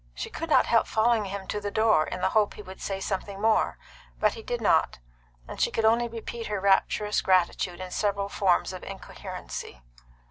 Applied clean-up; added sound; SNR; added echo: none; none; none; none.